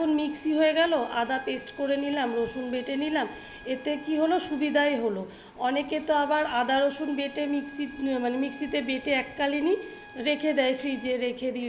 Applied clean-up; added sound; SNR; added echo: none; Bowed string instrument; 19 dB; none.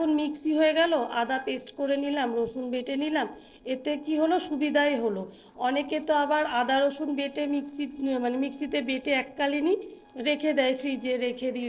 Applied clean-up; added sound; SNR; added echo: neural separator model SepFormer DNS4.